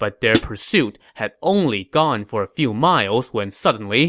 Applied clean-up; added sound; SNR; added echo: none; Hi-hat; 2 dB; none.